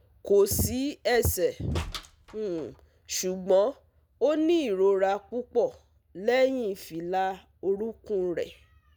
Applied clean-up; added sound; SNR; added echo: none; Slam; 18 dB; none.